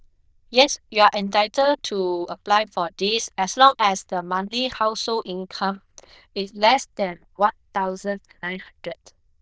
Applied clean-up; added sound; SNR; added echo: neural diffusion model UNIVERSE++.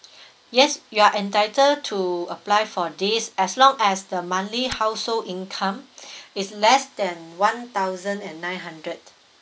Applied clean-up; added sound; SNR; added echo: none; Tick; 16 dB; none.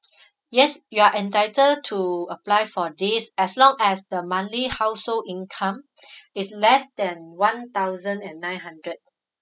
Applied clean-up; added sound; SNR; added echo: classical method spectral subtraction.